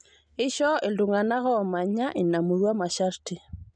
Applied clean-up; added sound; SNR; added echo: none; none; none; none.